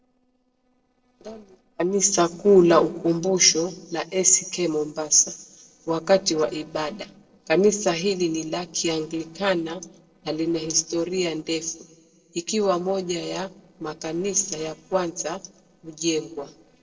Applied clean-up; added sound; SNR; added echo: neural separator model SepFormer DNS4.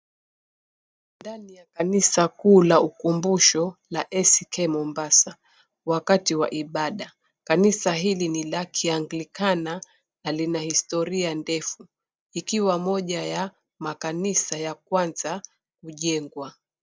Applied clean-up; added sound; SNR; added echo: none; none; none; none.